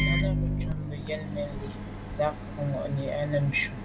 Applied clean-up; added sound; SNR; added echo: none; Microwave oven; 0 dB; none.